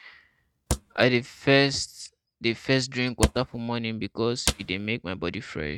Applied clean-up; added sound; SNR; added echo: neural mask model RNNoise.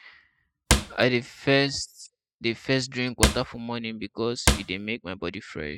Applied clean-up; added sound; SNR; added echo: classical method spectral subtraction.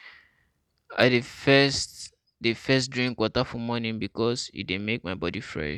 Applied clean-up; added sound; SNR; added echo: none; none; none; none.